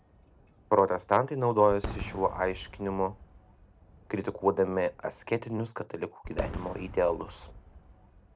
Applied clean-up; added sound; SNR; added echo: none; Fireworks; 14 dB; none.